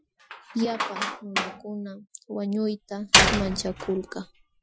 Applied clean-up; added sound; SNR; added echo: classical method Wiener filter.